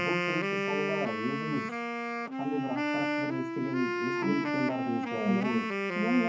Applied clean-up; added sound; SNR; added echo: none; Wind instrument, woodwind instrument; -1 dB; reverberation time 0.3 s.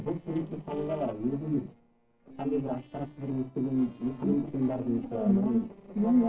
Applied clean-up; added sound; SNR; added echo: neural separator model SepFormer DNS4.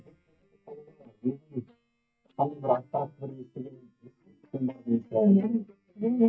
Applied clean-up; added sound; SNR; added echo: neural mask model DeepFilterNet 3.